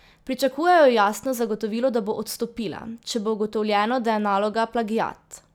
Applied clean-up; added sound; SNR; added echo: none; none; none; none.